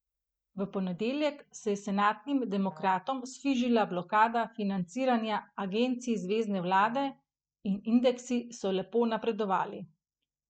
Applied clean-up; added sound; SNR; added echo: neural mask model DeepFilterNet 3.